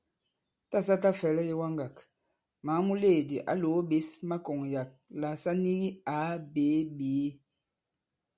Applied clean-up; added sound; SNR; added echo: none; none; none; none.